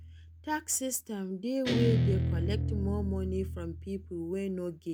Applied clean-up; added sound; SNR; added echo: none; Guitar; -1 dB; none.